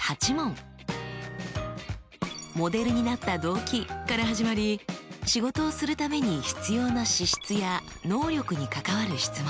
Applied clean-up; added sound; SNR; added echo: none; none; none; none.